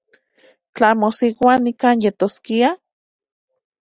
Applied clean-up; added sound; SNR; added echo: none; none; none; none.